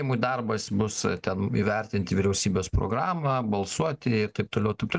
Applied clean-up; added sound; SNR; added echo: none; none; none; none.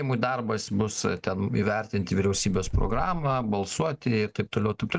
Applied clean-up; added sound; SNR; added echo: none; Bird; 6 dB; none.